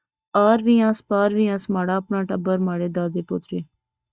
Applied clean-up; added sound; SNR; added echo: neural mask model DeepFilterNet 3.